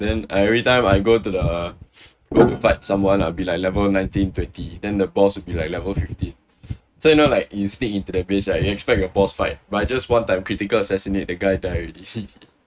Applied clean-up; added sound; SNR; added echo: neural mask model RNNoise.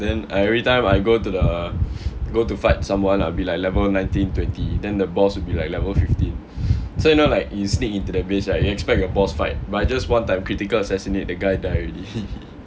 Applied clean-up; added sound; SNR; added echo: none; none; none; none.